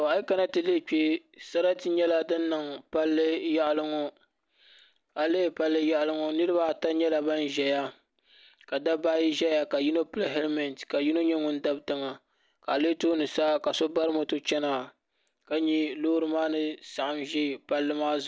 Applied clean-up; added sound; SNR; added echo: none; none; none; none.